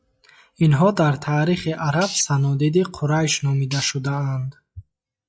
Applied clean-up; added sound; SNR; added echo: classical method log-MMSE.